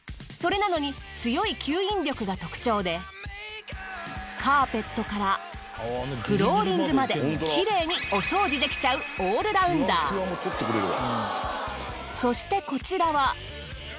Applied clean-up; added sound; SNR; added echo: none; none; none; none.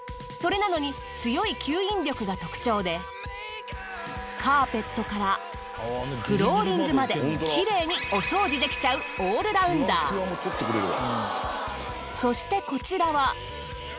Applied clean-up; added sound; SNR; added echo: none; Wind instrument, woodwind instrument; 14 dB; none.